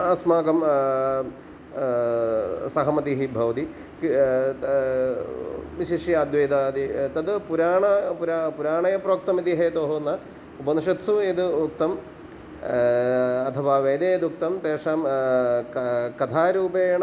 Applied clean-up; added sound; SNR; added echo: none; none; none; none.